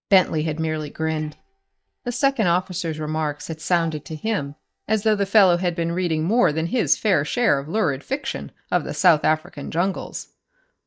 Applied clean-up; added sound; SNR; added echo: neural mask model DeepFilterNet 3.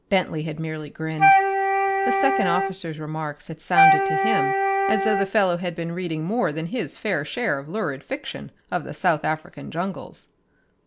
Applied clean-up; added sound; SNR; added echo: none; Wind instrument, woodwind instrument; -5 dB; none.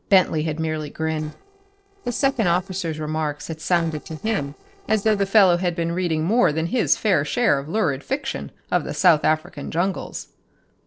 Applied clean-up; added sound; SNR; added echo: neural separator model SepFormer DNS4.